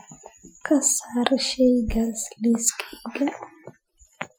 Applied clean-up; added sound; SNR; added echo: classical method Wiener filter.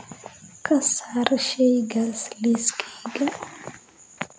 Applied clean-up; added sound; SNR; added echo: none; none; none; none.